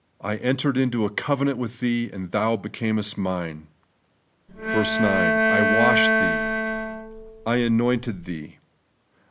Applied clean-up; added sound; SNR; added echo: none; Bowed string instrument; -2 dB; none.